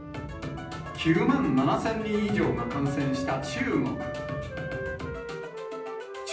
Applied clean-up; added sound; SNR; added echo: none; Wind instrument, woodwind instrument; 10 dB; reverberation time 0.6 s.